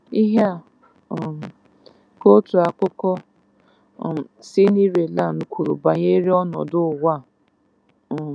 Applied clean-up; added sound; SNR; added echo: none; none; none; none.